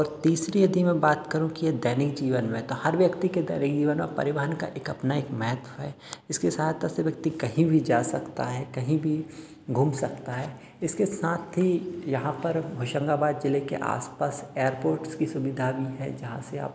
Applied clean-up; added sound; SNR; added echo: none; none; none; none.